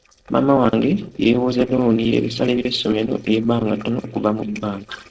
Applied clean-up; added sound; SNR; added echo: neural separator model SepFormer DNS4.